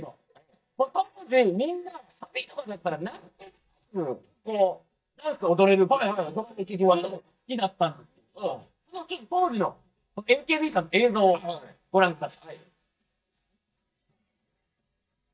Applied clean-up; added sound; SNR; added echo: neural mask model DeepFilterNet 3.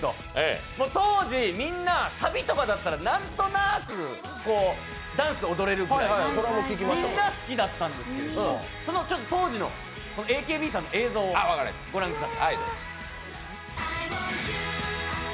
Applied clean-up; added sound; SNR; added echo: none; none; none; none.